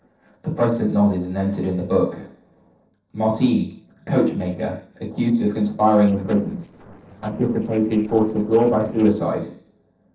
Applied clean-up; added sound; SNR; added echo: neural separator model SepFormer DNS4.